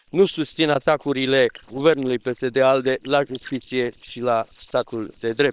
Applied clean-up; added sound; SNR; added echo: neural separator model SepFormer WHAM!.